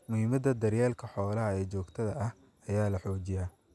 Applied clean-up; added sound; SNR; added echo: none; none; none; none.